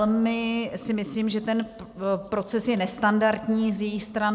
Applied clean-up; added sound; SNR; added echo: none; none; none; none.